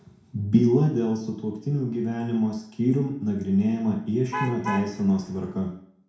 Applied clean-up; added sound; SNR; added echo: none; Alarm / Truck; 9 dB; reverberation time 0.5 s.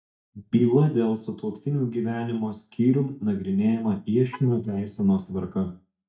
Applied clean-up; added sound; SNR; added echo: neural mask model DeepFilterNet 3.